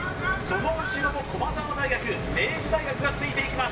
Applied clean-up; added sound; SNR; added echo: none; Crow; 10 dB; reverberation time 0.7 s.